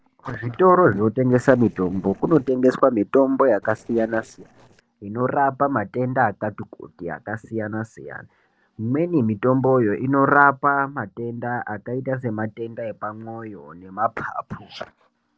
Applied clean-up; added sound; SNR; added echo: neural separator model SepFormer DNS4.